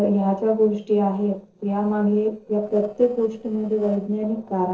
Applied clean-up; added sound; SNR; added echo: neural separator model SepFormer DNS4.